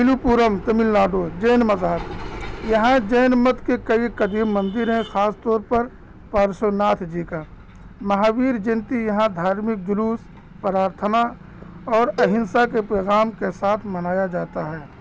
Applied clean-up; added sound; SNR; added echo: none; Cowbell; 11 dB; none.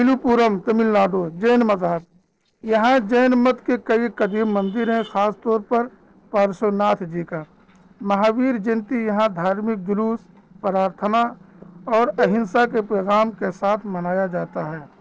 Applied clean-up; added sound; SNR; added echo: neural separator model SepFormer DNS4.